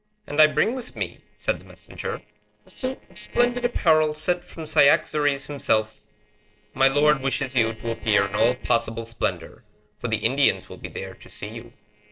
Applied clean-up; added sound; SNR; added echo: neural separator model SepFormer DNS4.